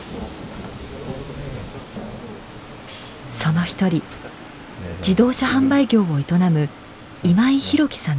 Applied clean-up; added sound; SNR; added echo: none; none; none; none.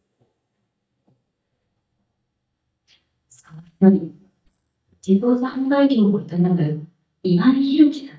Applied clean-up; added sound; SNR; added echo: neural mask model DeepFilterNet 3.